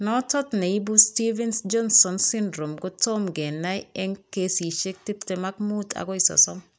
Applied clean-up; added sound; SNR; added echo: none; none; none; none.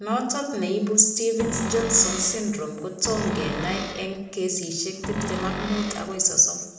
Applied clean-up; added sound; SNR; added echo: none; Cupboard open or close; 7 dB; reverberation time 0.9 s.